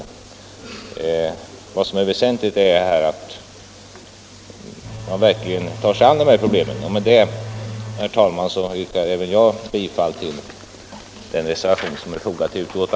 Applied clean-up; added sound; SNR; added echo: none; Engine / Domestic sounds, home sounds; 12 dB; none.